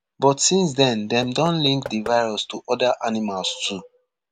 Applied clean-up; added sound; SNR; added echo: none; Knock / Wood; 18 dB; none.